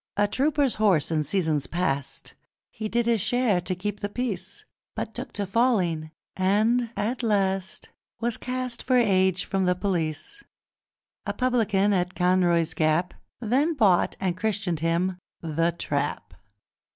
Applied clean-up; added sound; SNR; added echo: none; none; none; none.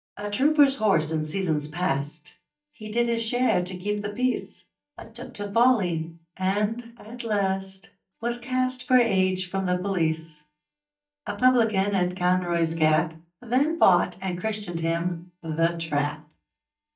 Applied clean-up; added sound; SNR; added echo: neural mask model DeepFilterNet 3.